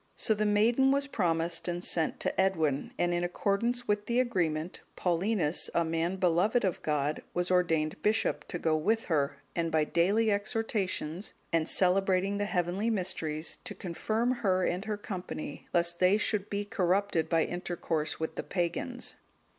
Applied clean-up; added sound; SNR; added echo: none; none; none; none.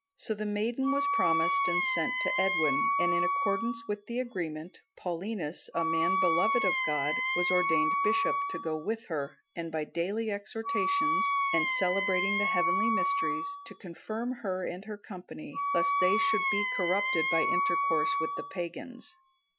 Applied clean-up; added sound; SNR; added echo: classical method Wiener filter.